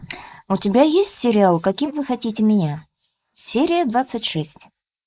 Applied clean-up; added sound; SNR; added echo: neural mask model Resemble Enhance denoiser.